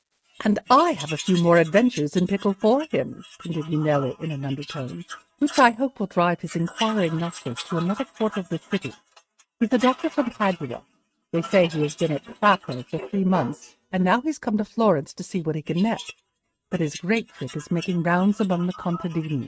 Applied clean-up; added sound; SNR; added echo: neural mask model RNNoise.